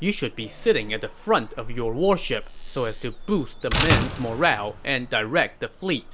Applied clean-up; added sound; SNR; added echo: none; Slam; 5 dB; none.